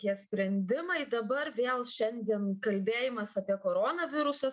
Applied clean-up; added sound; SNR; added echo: none; none; none; none.